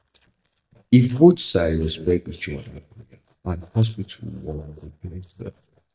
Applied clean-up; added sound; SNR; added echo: neural mask model DeepFilterNet 3.